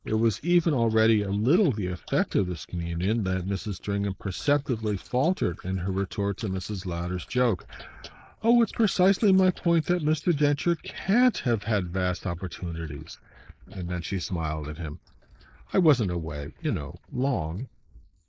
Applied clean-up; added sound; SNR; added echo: neural mask model Resemble Enhance denoiser.